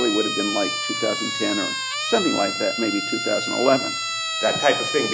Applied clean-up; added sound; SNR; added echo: none; Siren; 2 dB; none.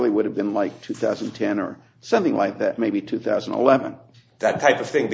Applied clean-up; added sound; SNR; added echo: none; none; none; none.